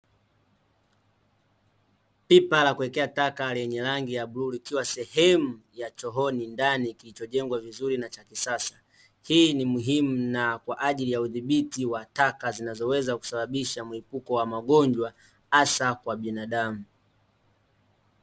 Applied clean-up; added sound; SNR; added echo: none; none; none; none.